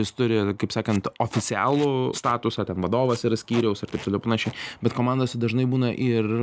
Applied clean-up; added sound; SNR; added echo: none; Packing tape, duct tape; 20 dB; none.